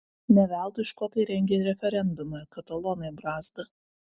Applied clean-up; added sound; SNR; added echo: none; none; none; none.